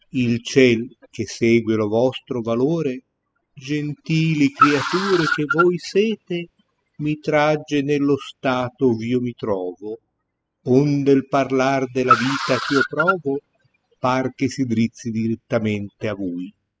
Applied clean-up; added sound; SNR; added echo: classical method spectral subtraction.